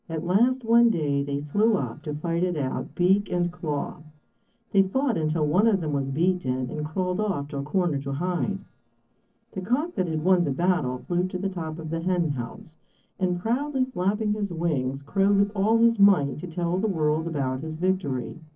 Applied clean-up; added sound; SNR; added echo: neural separator model SepFormer DNS4.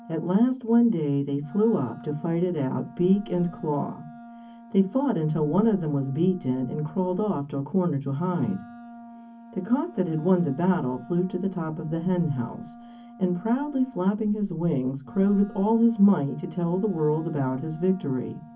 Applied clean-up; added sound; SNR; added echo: none; Wind instrument, woodwind instrument; 19 dB; reverberation time 0.3 s.